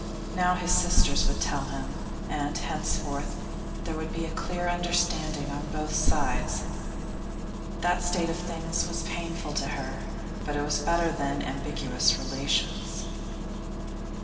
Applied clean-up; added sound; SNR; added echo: none; Engine starting; 5 dB; reverberation time 2.5 s.